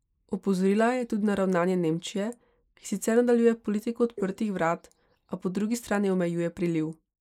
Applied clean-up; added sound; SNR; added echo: neural mask model Resemble Enhance denoiser.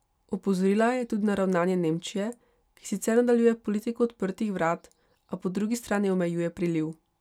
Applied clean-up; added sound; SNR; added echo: none; none; none; none.